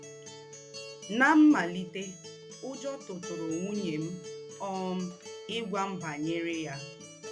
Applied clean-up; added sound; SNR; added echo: none; Acoustic guitar; 13 dB; none.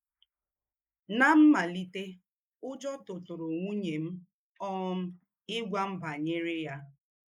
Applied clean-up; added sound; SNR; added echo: neural mask model Resemble Enhance denoiser.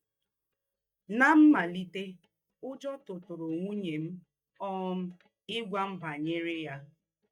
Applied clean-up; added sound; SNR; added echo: neural mask model DeepFilterNet 3.